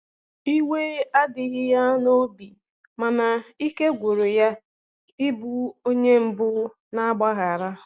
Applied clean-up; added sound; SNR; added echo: none; none; none; none.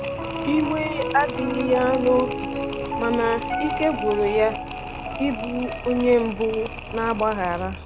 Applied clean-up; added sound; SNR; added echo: none; Mechanisms + Piano; 5 dB; none.